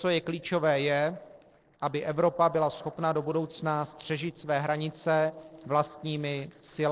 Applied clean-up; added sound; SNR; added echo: neural separator model SepFormer DNS4.